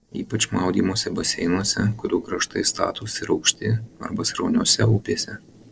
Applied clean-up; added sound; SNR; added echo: neural separator model SepFormer DNS4.